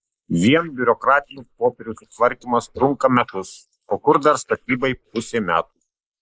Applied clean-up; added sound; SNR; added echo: neural mask model Resemble Enhance denoiser.